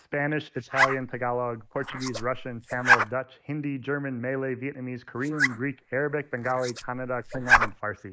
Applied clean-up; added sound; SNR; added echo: neural mask model Resemble Enhance denoiser.